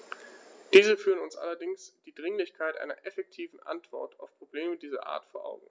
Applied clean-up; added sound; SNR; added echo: none; none; none; none.